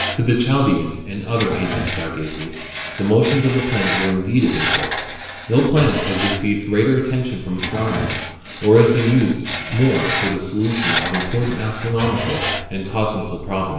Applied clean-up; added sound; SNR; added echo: none; Screech; 6 dB; reverberation time 1.0 s.